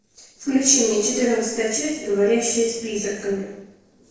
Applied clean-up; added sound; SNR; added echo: neural separator model SepFormer DNS4.